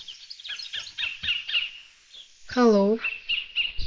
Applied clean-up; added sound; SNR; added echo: neural mask model Resemble Enhance denoiser.